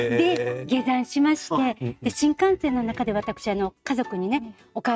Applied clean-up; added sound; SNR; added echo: neural mask model RNNoise.